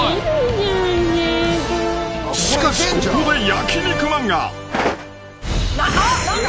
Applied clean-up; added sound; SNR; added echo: none; none; none; none.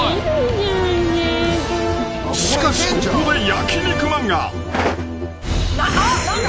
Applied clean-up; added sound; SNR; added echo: none; Musical instrument; 8 dB; none.